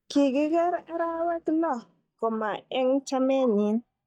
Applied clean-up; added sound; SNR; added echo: neural mask model DeepFilterNet 3.